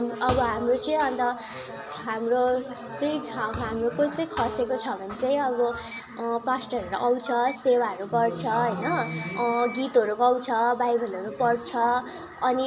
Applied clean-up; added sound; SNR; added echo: none; Telephone; 18 dB; none.